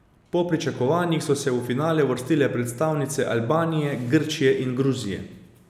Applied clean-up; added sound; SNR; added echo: none; none; none; none.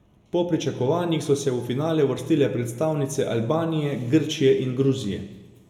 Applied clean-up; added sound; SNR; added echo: none; none; none; reverberation time 0.9 s.